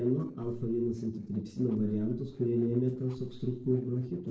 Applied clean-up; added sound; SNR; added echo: neural separator model SepFormer DNS4.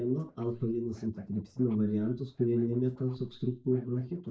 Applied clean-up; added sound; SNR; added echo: neural mask model DeepFilterNet 3.